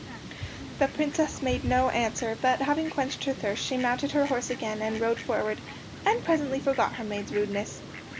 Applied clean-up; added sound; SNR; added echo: none; Fowl; 11 dB; none.